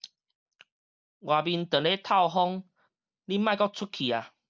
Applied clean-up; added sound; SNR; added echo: none; none; none; none.